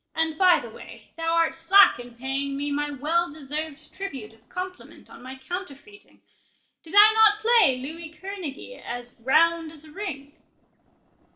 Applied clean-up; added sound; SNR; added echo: neural separator model SepFormer DNS4.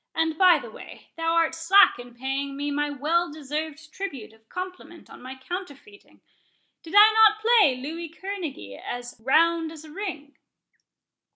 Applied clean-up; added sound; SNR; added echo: none; none; none; none.